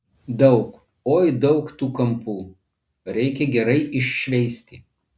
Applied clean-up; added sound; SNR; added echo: none; none; none; none.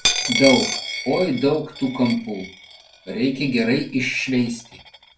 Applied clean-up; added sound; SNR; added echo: none; Coin (dropping); 6 dB; reverberation time 0.2 s.